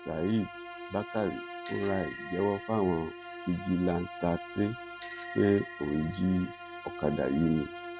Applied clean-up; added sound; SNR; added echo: none; Bowed string instrument + Bicycle bell; 10 dB; none.